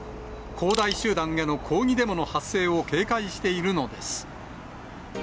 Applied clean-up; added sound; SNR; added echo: none; Crushing; 9 dB; none.